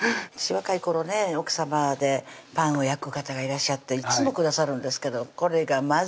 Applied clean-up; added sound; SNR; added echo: none; none; none; none.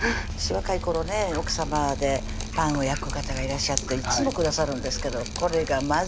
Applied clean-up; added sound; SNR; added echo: none; Drip; 5 dB; none.